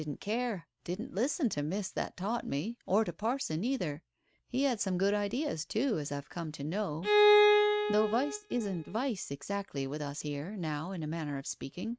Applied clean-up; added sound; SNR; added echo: neural mask model RNNoise.